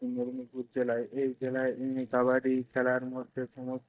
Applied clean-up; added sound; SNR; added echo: neural mask model DeepFilterNet 3.